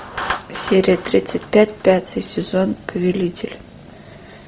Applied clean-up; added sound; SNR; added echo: none; Clapping; 14 dB; none.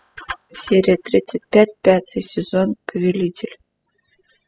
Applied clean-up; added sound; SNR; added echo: classical method spectral subtraction.